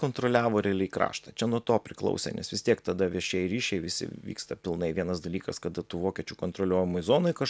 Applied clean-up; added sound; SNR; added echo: none; none; none; none.